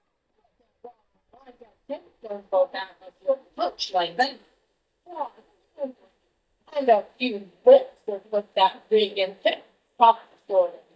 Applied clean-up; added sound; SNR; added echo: neural mask model DeepFilterNet 3.